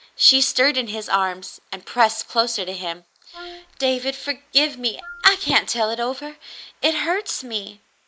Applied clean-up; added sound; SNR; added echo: neural mask model Resemble Enhance denoiser.